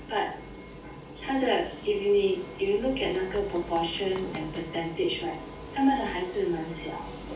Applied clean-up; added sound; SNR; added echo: none; Run; 17 dB; reverberation time 0.4 s.